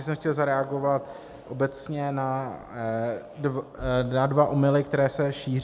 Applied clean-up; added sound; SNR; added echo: none; none; none; none.